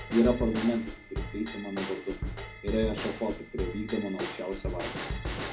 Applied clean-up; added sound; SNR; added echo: none; Bell / Drum / Drum kit; 5 dB; reverberation time 0.4 s.